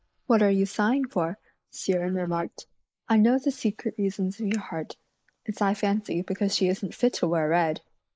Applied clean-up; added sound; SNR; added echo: neural mask model Resemble Enhance denoiser.